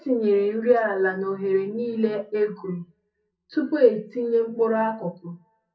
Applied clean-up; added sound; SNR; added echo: none; none; none; reverberation time 0.3 s.